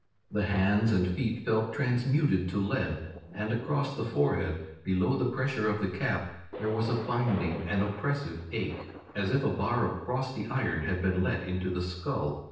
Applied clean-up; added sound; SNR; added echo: neural separator model SepFormer DNS4.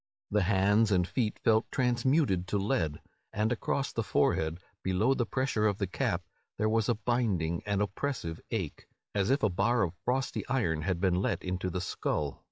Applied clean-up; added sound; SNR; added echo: none; none; none; none.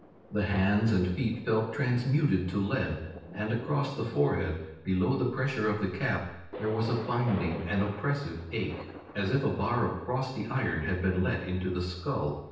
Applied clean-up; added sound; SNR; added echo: none; Thunder; 16 dB; reverberation time 0.9 s.